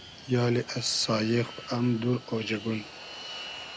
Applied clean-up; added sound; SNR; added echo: none; Fixed-wing aircraft, airplane; 14 dB; none.